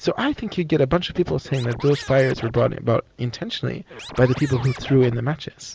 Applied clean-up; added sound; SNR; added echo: none; Scratching (performance technique); 15 dB; none.